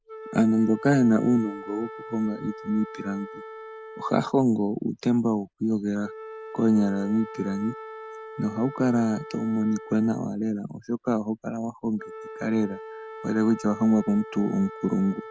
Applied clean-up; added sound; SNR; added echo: none; Wind instrument, woodwind instrument; 15 dB; none.